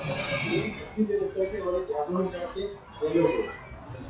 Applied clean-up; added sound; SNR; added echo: classical method WPE with log-MMSE.